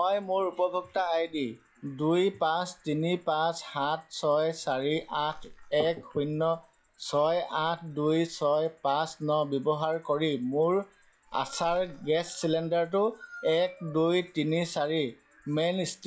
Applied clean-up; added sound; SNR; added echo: classical method log-MMSE.